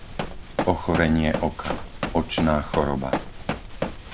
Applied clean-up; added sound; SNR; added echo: none; Run; 5 dB; none.